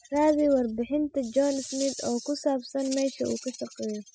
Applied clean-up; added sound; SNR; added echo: classical method spectral subtraction.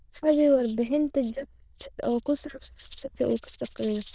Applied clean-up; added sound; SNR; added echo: neural diffusion model UNIVERSE++.